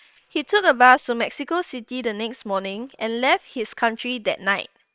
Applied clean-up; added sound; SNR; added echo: neural separator model SepFormer WHAM!.